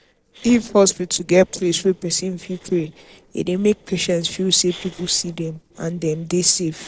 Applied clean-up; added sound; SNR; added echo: neural separator model SepFormer DNS4.